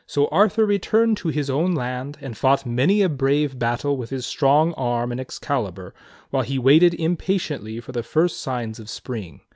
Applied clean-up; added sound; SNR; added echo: none; none; none; none.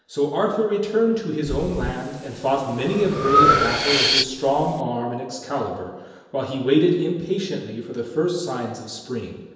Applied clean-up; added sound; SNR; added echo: none; Breathing; 3 dB; reverberation time 1.0 s.